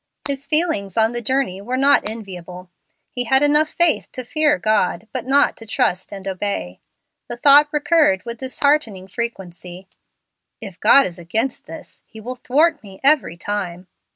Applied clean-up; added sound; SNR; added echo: none; Shatter; 20 dB; none.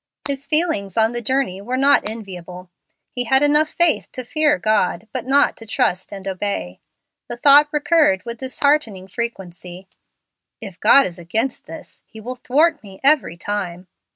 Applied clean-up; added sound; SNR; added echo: neural mask model RNNoise.